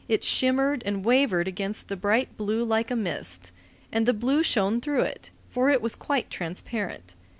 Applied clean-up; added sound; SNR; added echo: none; none; none; none.